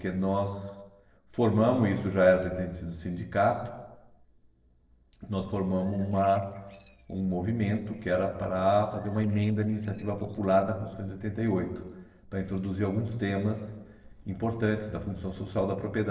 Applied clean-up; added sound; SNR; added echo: neural separator model SepFormer DNS4.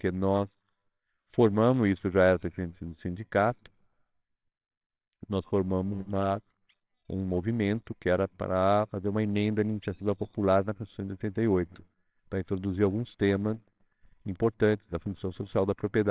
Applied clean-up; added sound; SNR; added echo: neural separator model SepFormer WHAMR!.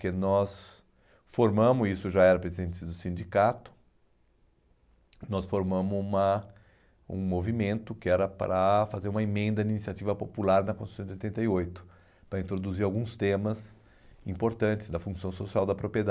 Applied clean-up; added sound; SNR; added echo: none; none; none; none.